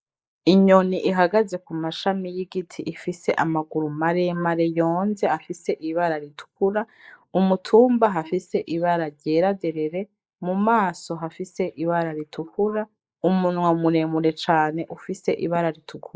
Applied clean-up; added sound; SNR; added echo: neural mask model Resemble Enhance denoiser.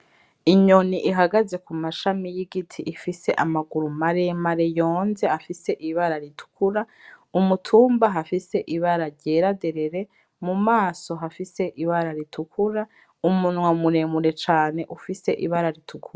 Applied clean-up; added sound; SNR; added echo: none; none; none; none.